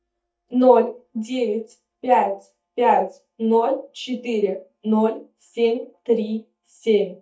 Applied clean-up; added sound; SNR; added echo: neural mask model DeepFilterNet 3.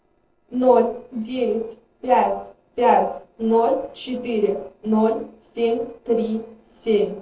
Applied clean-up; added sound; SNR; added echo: neural separator model SepFormer DNS4.